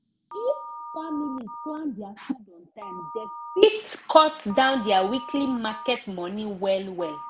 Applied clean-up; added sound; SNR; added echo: none; Telephone; 14 dB; none.